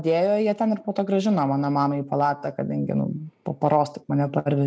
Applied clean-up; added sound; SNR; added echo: none; none; none; none.